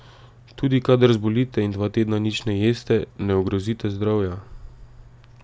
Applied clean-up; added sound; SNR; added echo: none; none; none; none.